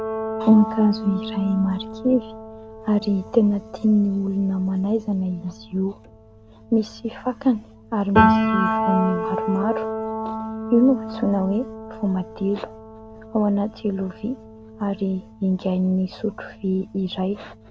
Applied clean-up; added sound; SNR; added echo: none; Piano; 6 dB; none.